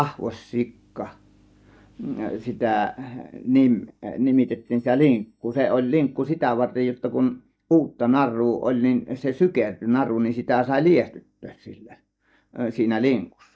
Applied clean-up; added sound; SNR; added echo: neural mask model DeepFilterNet 3.